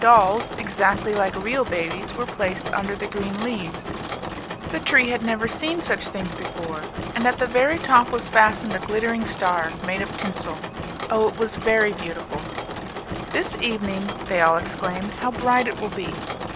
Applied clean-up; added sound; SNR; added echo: none; Mechanisms; 7 dB; none.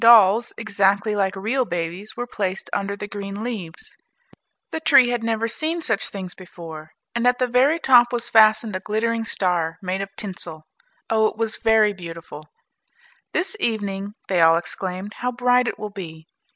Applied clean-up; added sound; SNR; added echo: none; none; none; none.